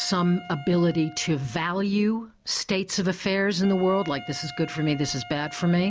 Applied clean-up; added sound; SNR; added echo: none; Wind instrument, woodwind instrument; 19 dB; none.